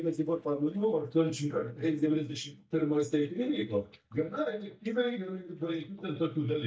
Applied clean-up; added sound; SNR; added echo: neural mask model DeepFilterNet 3.